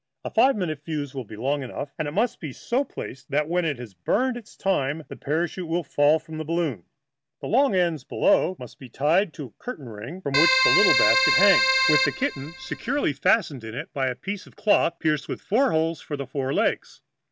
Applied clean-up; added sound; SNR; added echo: none; Keyboard (musical); -3 dB; none.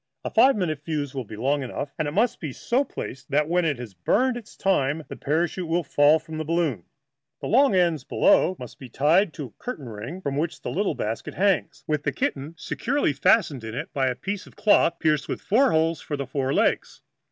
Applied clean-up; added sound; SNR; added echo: none; none; none; none.